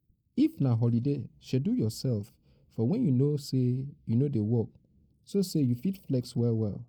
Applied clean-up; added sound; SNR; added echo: neural mask model Resemble Enhance denoiser.